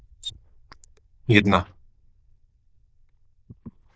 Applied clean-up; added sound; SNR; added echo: neural diffusion model UNIVERSE++.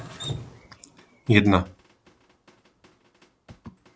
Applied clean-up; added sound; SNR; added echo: none; Drip; 15 dB; none.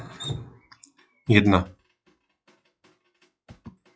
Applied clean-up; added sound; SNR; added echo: classical method log-MMSE.